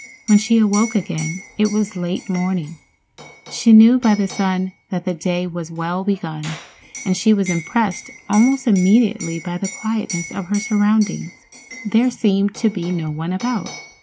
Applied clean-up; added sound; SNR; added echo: none; Liquid; 17 dB; none.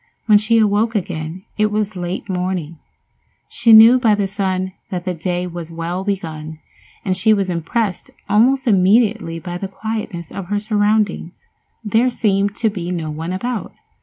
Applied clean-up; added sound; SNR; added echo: none; none; none; none.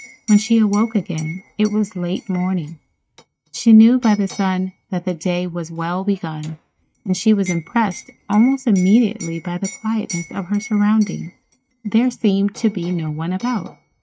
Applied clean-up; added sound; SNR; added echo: neural mask model RNNoise.